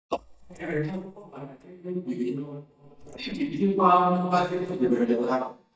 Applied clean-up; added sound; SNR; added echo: neural mask model DeepFilterNet 3.